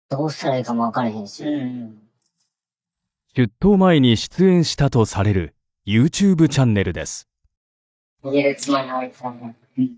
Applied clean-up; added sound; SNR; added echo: neural mask model DeepFilterNet 3.